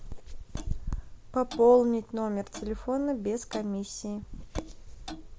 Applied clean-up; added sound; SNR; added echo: none; Clock; 19 dB; none.